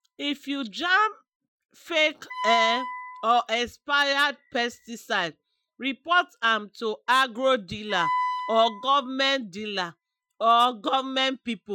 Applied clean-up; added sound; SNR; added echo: classical method Wiener filter.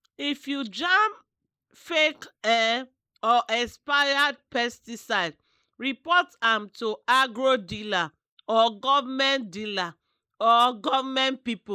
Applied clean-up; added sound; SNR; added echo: neural mask model Resemble Enhance denoiser.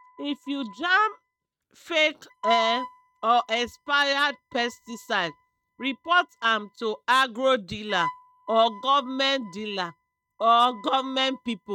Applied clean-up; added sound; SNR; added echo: neural mask model RNNoise.